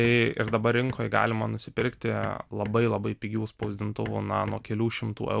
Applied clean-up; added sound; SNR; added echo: none; Hammer; 16 dB; none.